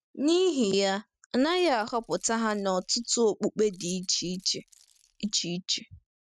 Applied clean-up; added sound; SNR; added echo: neural mask model RNNoise.